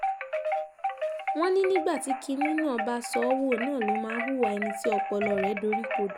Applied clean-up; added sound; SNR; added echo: none; Wind chime; 2 dB; none.